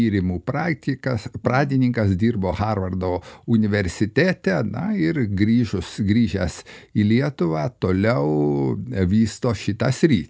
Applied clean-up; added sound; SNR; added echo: none; none; none; none.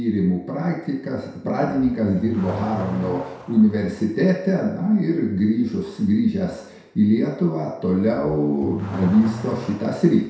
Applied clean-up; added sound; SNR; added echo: none; Accelerating, revving, vroom / Car; 16 dB; reverberation time 0.7 s.